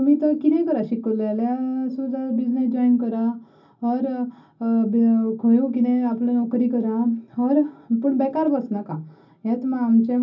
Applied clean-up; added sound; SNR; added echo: none; none; none; reverberation time 0.4 s.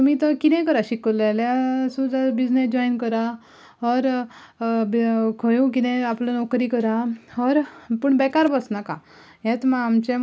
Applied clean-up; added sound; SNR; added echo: none; none; none; none.